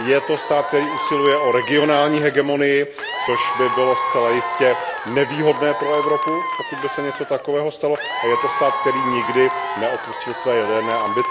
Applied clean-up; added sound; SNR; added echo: none; Applause / Crowd / Cheering; 5 dB; none.